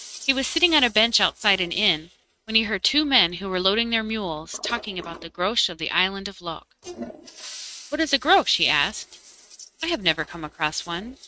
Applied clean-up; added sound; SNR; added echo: neural mask model RNNoise.